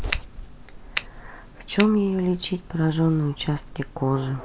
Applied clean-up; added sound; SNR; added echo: none; Finger snapping; 7 dB; none.